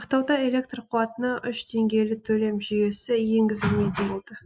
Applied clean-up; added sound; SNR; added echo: none; none; none; none.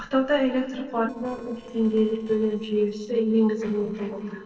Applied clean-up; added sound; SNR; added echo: neural separator model SepFormer DNS4.